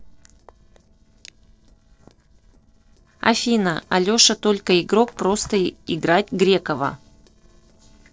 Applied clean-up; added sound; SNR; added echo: neural separator model SepFormer DNS4.